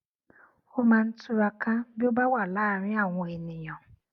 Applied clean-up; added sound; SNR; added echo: none; none; none; none.